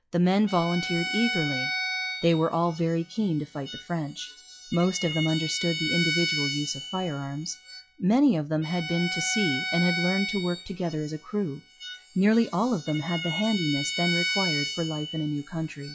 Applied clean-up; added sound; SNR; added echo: classical method log-MMSE.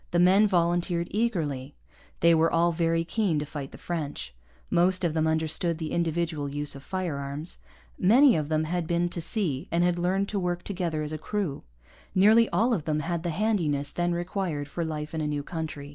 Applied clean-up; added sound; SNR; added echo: none; none; none; none.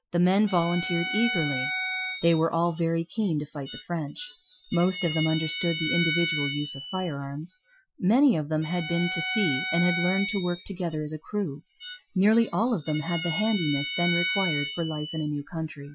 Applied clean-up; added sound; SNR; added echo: classical method Wiener filter.